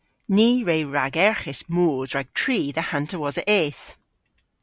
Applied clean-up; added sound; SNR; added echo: none; none; none; none.